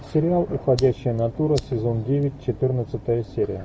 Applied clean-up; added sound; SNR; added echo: none; Fire + Thunder / Rain; 19 dB; none.